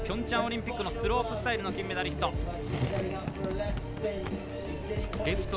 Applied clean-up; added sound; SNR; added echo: none; Skateboard; 8 dB; none.